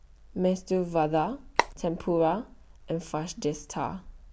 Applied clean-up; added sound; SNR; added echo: none; Telephone; -1 dB; none.